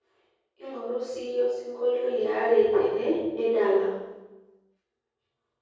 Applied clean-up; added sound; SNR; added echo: none; none; none; reverberation time 1.3 s.